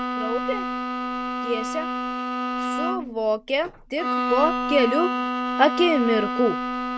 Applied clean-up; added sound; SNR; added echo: none; Bowed string instrument; 2 dB; none.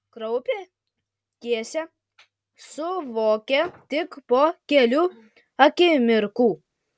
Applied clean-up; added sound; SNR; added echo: none; none; none; none.